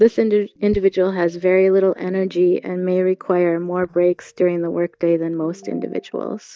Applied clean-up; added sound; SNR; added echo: neural mask model DeepFilterNet 3.